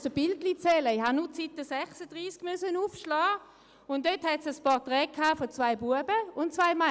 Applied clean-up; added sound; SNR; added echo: none; none; none; none.